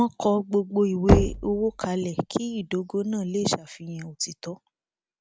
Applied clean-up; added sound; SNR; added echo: none; Knock; 1 dB; none.